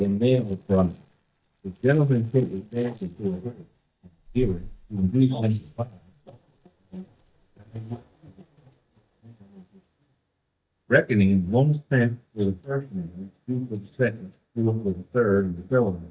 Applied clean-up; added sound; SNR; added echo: neural mask model DeepFilterNet 3.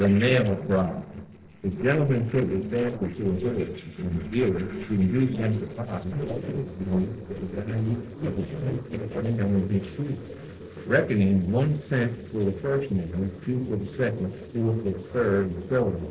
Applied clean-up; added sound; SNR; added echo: neural separator model SepFormer DNS4.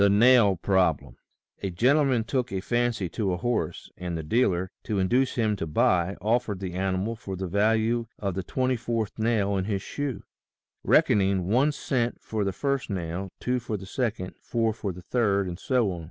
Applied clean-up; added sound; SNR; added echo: none; none; none; none.